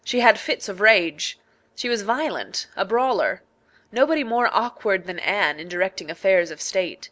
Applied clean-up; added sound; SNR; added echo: none; none; none; none.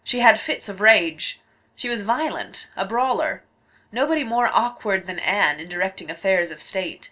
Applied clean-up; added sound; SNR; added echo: none; none; none; reverberation time 0.2 s.